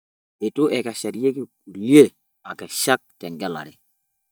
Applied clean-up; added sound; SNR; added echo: neural mask model DeepFilterNet 3.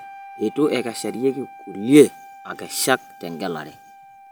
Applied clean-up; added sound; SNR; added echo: none; Wind instrument, woodwind instrument; 20 dB; none.